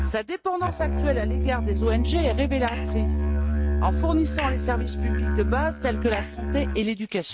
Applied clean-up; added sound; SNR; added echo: neural mask model RNNoise.